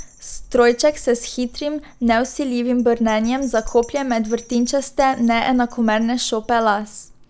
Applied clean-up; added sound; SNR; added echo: none; Bell; 19 dB; none.